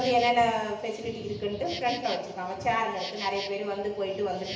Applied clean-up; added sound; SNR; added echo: none; Insect; 14 dB; reverberation time 0.8 s.